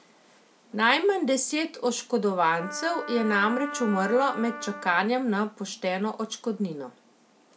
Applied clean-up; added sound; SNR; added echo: none; Wind instrument, woodwind instrument; 11 dB; none.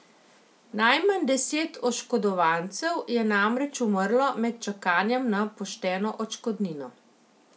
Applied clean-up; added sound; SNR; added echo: none; none; none; none.